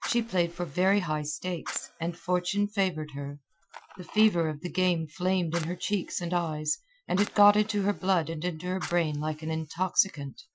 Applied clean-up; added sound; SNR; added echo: classical method Wiener filter.